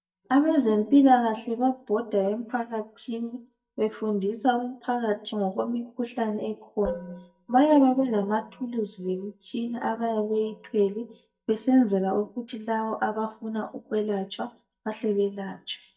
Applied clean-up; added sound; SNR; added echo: neural mask model DeepFilterNet 3.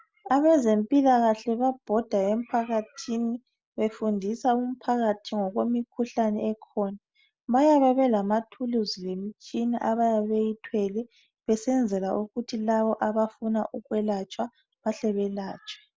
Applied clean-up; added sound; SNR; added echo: none; none; none; none.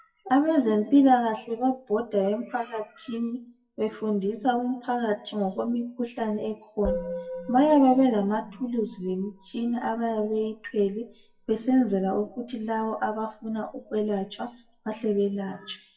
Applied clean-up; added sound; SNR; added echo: classical method WPE with log-MMSE.